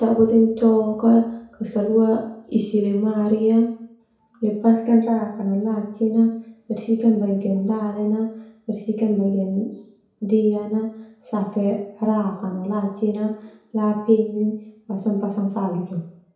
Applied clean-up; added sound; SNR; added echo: none; none; none; reverberation time 0.6 s.